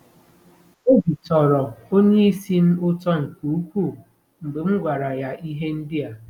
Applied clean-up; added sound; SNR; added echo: none; none; none; none.